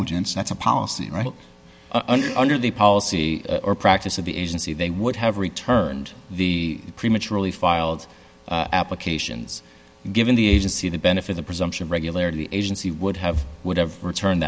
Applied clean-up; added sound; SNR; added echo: none; none; none; none.